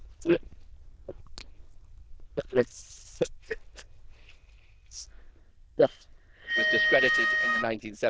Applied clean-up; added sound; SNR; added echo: neural diffusion model UNIVERSE++.